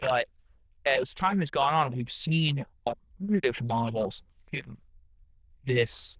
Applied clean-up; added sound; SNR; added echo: neural diffusion model UNIVERSE++.